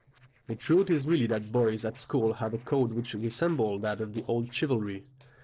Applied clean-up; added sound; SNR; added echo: neural separator model SepFormer DNS4.